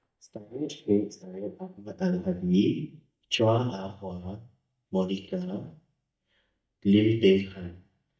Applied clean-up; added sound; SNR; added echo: neural mask model DeepFilterNet 3.